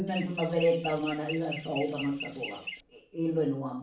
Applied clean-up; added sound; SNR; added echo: none; Chirp, tweet; 10 dB; reverberation time 0.3 s.